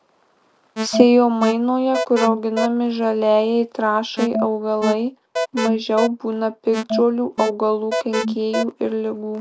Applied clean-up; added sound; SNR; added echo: none; Alarm; 5 dB; none.